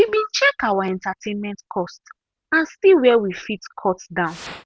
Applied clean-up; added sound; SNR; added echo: none; Fire; 16 dB; none.